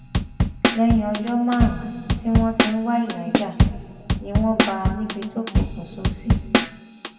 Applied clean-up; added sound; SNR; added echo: none; Drum kit; -2 dB; reverberation time 2.2 s.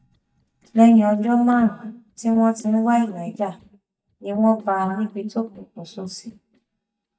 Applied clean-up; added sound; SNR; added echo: neural mask model DeepFilterNet 3.